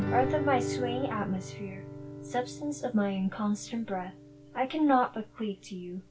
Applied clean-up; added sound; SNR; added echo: none; Guitar; 7 dB; reverberation time 0.2 s.